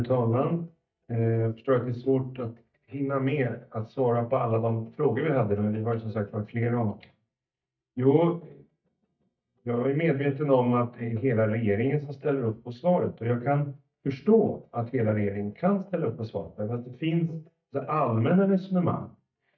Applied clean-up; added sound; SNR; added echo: neural mask model DeepFilterNet 3.